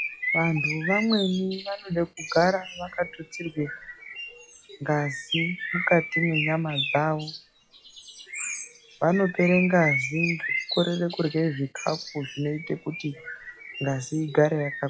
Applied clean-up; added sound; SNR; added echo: classical method log-MMSE.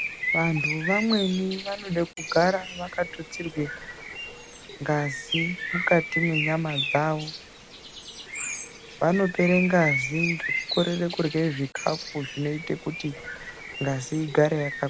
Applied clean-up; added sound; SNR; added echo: none; Bird; 6 dB; none.